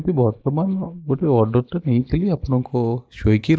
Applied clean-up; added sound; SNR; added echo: neural mask model Resemble Enhance denoiser.